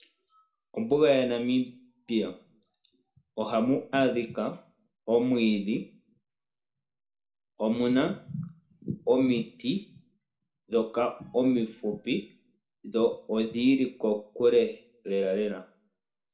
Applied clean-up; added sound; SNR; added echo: none; none; none; reverberation time 0.4 s.